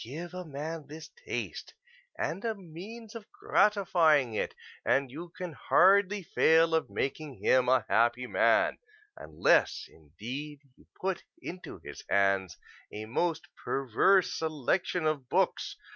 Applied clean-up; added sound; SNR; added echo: none; none; none; none.